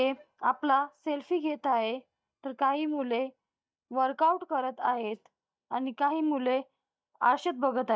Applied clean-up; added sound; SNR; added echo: neural mask model DeepFilterNet 3.